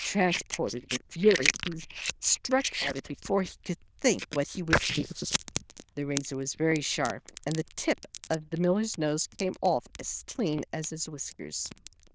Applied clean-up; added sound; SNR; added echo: neural diffusion model UNIVERSE++.